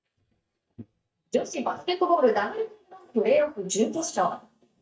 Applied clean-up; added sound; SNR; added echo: neural mask model DeepFilterNet 3.